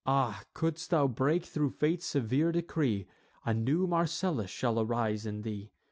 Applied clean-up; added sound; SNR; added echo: none; none; none; none.